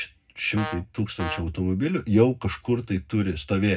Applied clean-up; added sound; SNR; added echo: none; Brass instrument; 11 dB; reverberation time 0.3 s.